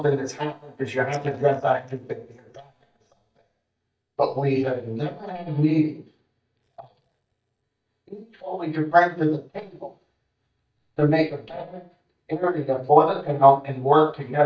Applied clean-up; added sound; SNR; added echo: neural mask model DeepFilterNet 3.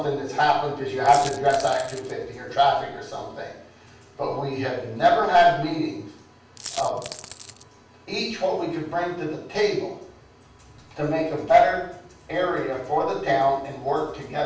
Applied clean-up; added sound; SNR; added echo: none; Coin (dropping); 14 dB; reverberation time 0.6 s.